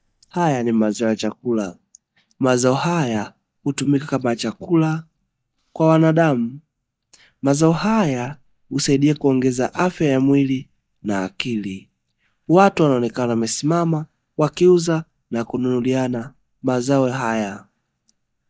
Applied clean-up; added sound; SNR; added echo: neural mask model DeepFilterNet 3.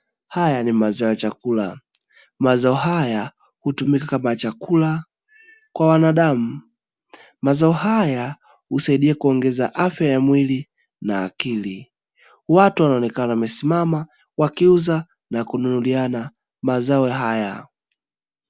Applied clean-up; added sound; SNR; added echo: none; none; none; none.